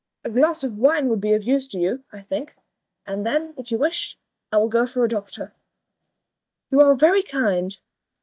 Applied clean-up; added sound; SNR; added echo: neural mask model DeepFilterNet 3.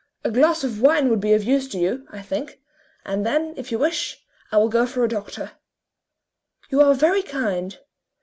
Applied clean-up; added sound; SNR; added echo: none; none; none; none.